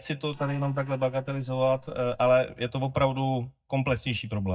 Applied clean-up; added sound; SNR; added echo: neural mask model DeepFilterNet 3.